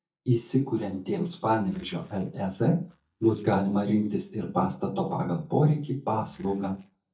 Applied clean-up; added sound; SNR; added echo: neural mask model DeepFilterNet 3.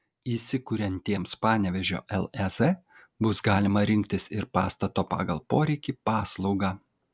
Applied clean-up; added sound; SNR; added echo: none; none; none; none.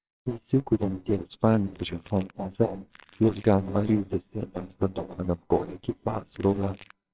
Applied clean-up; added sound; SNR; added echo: neural separator model SepFormer WHAMR!.